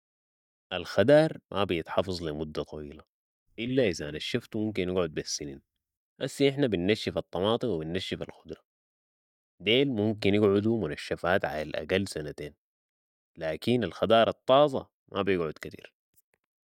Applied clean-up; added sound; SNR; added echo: neural mask model DeepFilterNet 3.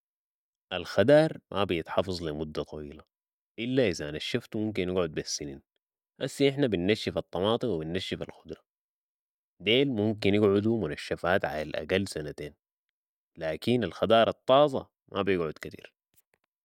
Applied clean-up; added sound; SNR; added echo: none; none; none; none.